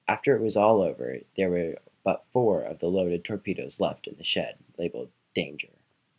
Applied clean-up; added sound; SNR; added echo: none; none; none; none.